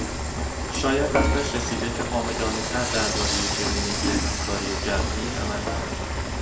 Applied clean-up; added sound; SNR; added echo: none; Frying (food) / Dishes, pots, and pans; -3 dB; reverberation time 1.5 s.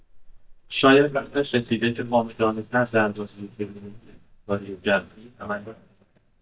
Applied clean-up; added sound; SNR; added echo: neural mask model DeepFilterNet 3.